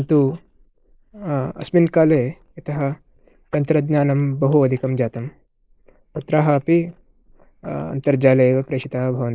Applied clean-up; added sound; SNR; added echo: neural mask model Resemble Enhance denoiser.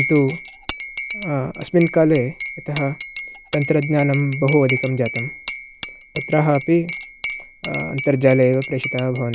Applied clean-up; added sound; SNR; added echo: none; Cutlery, silverware / Dishes, pots, and pans / Chink, clink; 10 dB; none.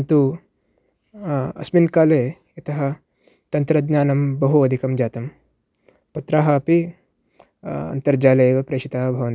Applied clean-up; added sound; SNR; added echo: none; none; none; none.